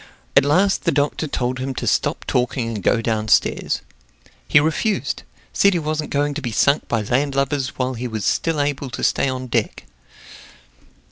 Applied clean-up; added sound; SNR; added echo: none; none; none; none.